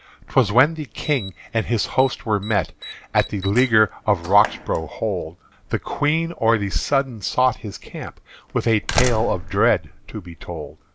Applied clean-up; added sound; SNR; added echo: none; Slam; 12 dB; none.